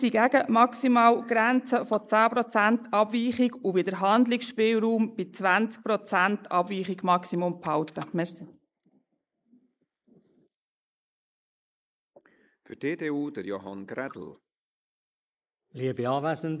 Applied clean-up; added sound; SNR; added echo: neural mask model Resemble Enhance denoiser.